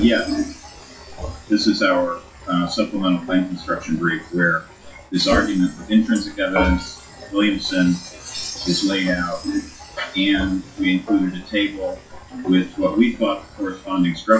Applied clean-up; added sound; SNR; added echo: classical method WPE with log-MMSE.